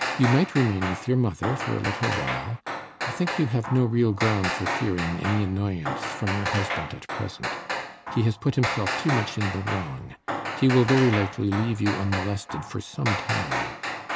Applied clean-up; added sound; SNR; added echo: none; Hammer; 5 dB; none.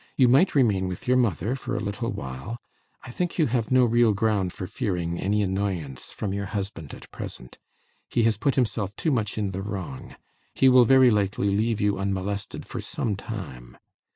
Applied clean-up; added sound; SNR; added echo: none; none; none; none.